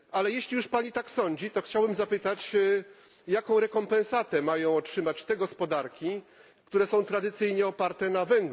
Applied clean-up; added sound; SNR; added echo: none; none; none; none.